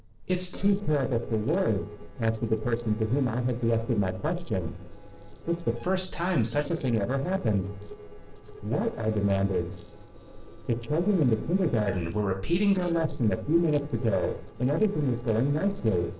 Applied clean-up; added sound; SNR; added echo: neural separator model SepFormer DNS4.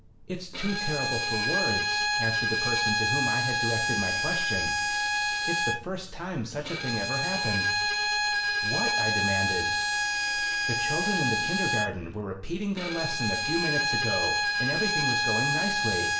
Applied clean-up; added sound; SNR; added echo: none; Bowed string instrument; -5 dB; reverberation time 0.7 s.